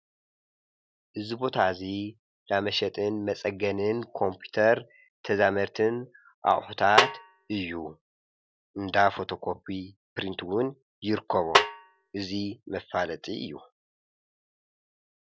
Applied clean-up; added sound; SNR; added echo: none; Snare drum; -2 dB; none.